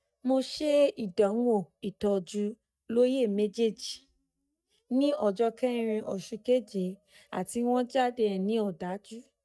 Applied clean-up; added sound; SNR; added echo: neural mask model DeepFilterNet 3.